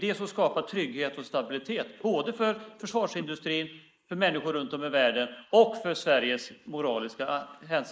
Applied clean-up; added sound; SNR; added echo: neural mask model Resemble Enhance denoiser.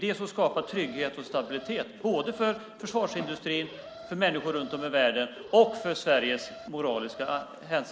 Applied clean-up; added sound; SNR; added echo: none; Alarm; 16 dB; none.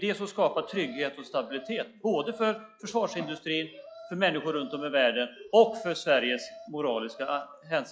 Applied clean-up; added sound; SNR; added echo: classical method log-MMSE.